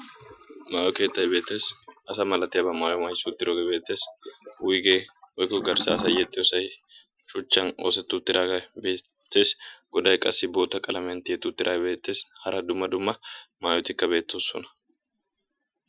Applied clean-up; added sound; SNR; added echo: classical method Wiener filter.